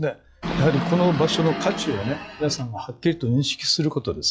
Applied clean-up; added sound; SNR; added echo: classical method log-MMSE.